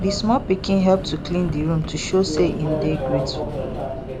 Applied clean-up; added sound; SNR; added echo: none; Subway, metro, underground; 5 dB; none.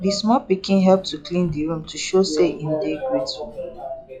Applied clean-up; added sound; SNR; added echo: classical method log-MMSE.